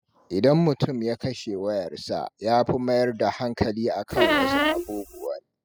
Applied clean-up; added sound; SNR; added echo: classical method spectral subtraction.